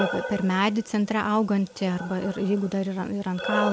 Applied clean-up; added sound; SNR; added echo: none; Breathing; 9 dB; none.